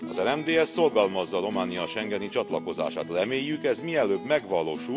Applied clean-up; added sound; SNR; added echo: none; Acoustic guitar; 11 dB; none.